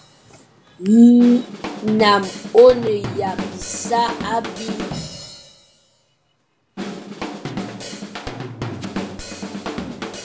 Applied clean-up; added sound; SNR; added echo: none; Drum / Drum kit; 11 dB; none.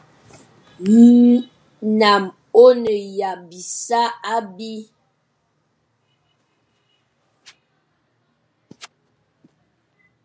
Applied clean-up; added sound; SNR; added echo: none; none; none; none.